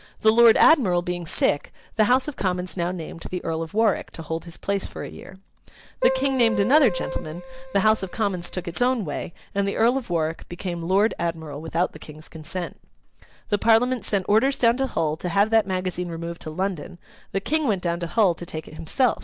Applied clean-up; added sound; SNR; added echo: none; Keyboard (musical); 7 dB; none.